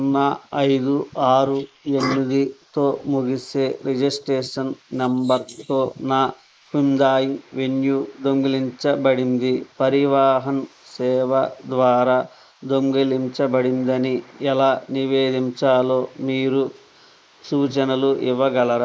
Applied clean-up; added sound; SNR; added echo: neural mask model Resemble Enhance denoiser.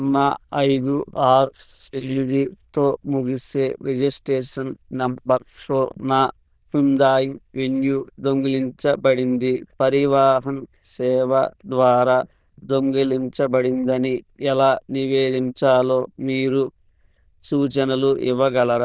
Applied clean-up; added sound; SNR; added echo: neural diffusion model UNIVERSE++.